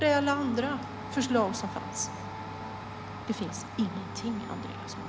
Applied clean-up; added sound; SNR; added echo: none; Domestic sounds, home sounds; 7 dB; none.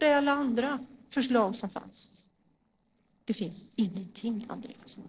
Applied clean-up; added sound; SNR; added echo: neural separator model SepFormer DNS4.